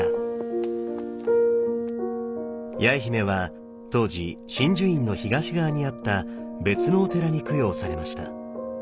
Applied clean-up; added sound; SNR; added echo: none; none; none; none.